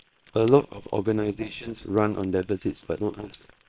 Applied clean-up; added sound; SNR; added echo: neural separator model SepFormer WHAM!.